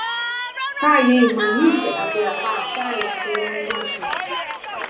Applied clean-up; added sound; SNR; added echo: none; Cheering; 4 dB; reverberation time 0.6 s.